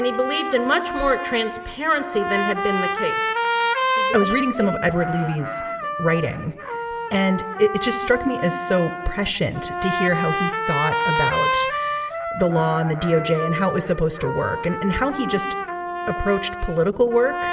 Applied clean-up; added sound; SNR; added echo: none; Trumpet; 3 dB; reverberation time 2.1 s.